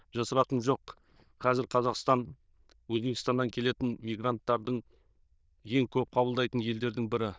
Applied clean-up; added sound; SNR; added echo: neural diffusion model UNIVERSE++.